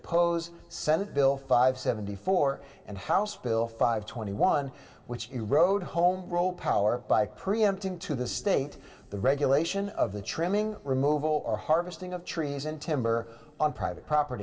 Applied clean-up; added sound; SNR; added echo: none; none; none; reverberation time 3.0 s.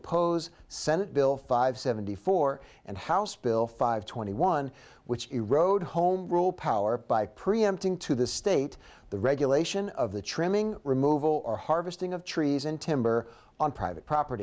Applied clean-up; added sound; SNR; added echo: none; none; none; none.